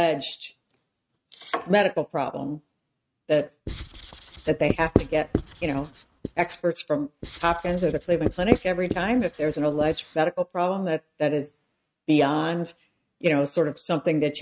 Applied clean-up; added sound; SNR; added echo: neural mask model RNNoise.